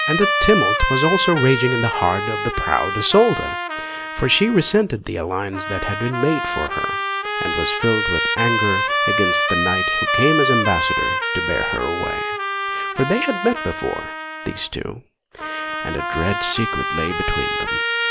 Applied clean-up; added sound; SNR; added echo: none; Trumpet; 1 dB; none.